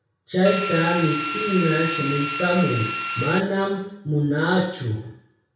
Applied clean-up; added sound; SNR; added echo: none; Drill; 5 dB; reverberation time 0.6 s.